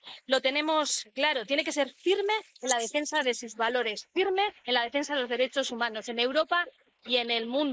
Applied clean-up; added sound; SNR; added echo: neural mask model Resemble Enhance denoiser.